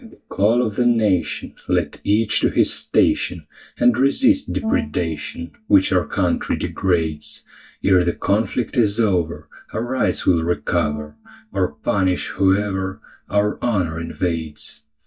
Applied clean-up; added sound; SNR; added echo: neural mask model DeepFilterNet 3.